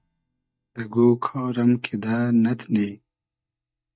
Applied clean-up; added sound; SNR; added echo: neural mask model DeepFilterNet 3.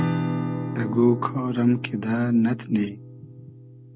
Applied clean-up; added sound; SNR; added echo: none; Acoustic guitar / Strum; 6 dB; none.